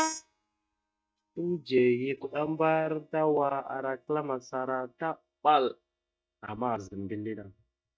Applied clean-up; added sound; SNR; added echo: neural mask model DeepFilterNet 3.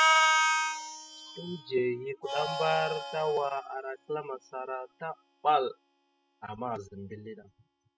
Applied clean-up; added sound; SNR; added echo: classical method spectral subtraction.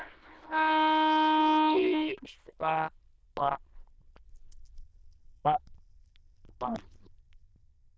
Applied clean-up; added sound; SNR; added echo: neural diffusion model UNIVERSE++.